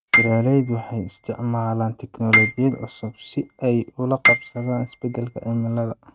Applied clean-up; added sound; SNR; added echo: neural mask model RNNoise.